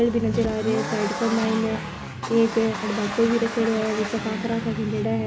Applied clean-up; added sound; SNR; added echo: none; Accelerating, revving, vroom; 6 dB; reverberation time 0.3 s.